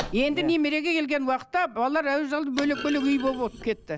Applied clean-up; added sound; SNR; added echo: none; Thump, thud; 12 dB; none.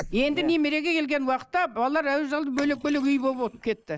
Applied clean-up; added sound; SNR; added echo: neural mask model Resemble Enhance denoiser.